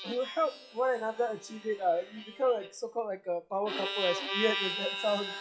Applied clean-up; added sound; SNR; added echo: classical method WPE with log-MMSE.